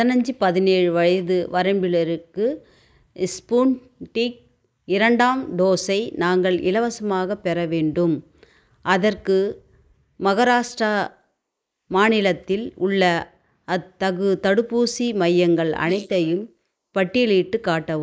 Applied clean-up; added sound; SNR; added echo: neural mask model Resemble Enhance denoiser.